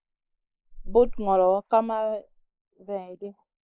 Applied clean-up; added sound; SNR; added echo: neural mask model Resemble Enhance denoiser.